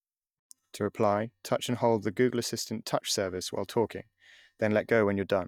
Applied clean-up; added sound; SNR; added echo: neural mask model DeepFilterNet 3.